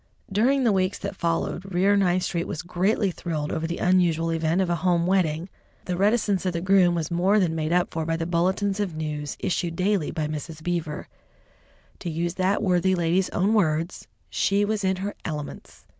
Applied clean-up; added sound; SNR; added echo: none; none; none; none.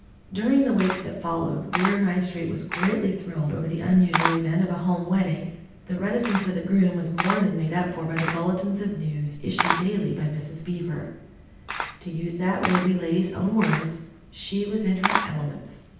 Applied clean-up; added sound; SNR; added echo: none; Camera; 7 dB; reverberation time 0.9 s.